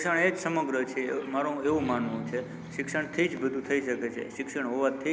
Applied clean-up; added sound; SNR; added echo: none; Guitar; 16 dB; none.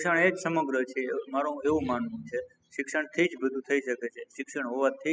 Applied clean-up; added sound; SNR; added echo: classical method spectral subtraction.